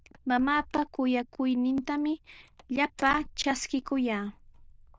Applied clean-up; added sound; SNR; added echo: neural diffusion model UNIVERSE++.